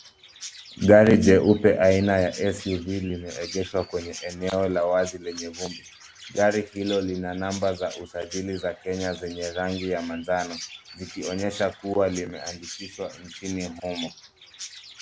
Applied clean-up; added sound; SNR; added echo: none; Chirp, tweet; 17 dB; none.